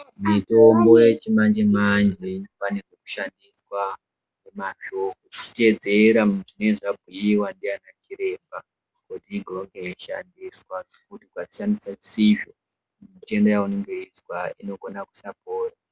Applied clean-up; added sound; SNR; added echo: none; Burping, eructation; 19 dB; none.